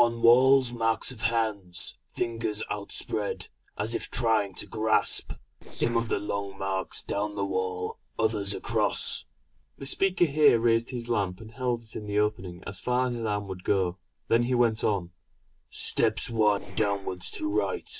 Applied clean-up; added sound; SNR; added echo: neural separator model SepFormer DNS4.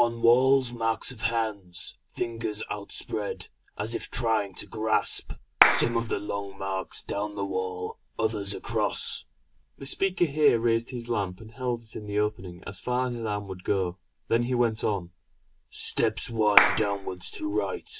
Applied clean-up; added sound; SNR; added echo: none; Clapping; -2 dB; none.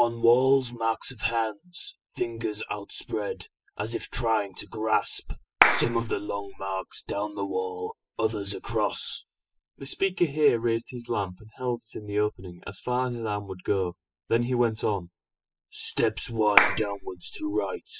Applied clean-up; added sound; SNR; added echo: classical method spectral subtraction.